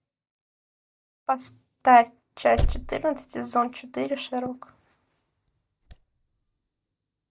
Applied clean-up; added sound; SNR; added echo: neural mask model DeepFilterNet 3.